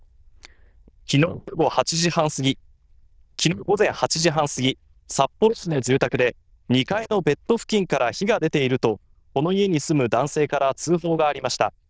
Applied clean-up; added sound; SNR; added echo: neural diffusion model UNIVERSE++.